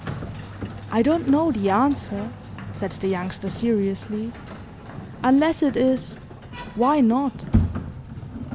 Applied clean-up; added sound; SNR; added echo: none; Sliding door; 8 dB; none.